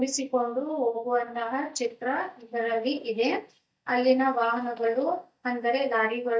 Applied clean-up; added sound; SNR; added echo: neural mask model DeepFilterNet 3.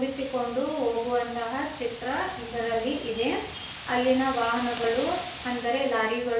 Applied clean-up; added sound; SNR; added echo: none; Wind; 10 dB; reverberation time 0.5 s.